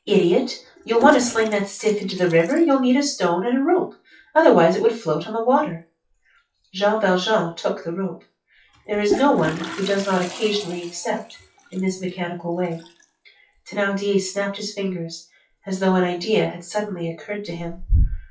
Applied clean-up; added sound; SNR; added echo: classical method WPE with log-MMSE.